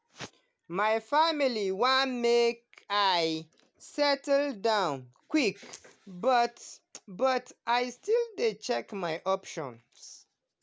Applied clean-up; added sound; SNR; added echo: none; none; none; none.